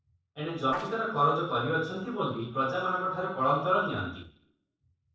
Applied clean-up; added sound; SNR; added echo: neural separator model SepFormer DNS4.